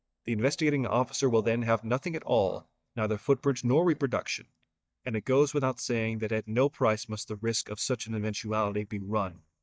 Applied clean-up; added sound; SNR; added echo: neural mask model DeepFilterNet 3.